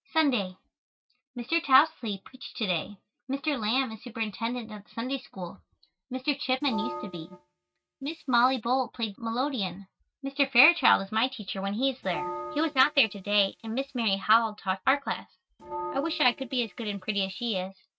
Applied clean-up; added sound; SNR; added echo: neural mask model RNNoise.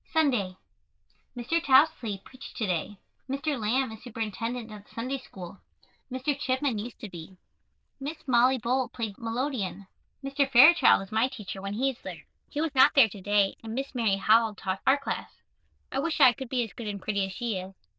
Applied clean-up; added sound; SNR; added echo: neural diffusion model UNIVERSE++.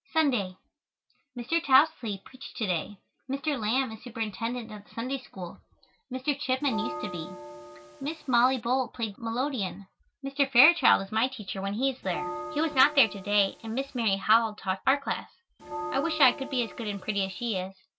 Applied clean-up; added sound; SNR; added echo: none; Bell; 10 dB; none.